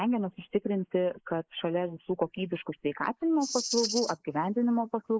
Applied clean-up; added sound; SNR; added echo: neural mask model Resemble Enhance denoiser.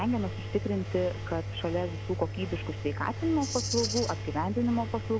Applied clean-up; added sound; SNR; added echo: none; Rattle (instrument) + Engine; 4 dB; none.